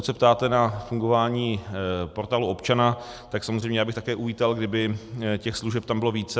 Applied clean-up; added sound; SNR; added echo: none; none; none; none.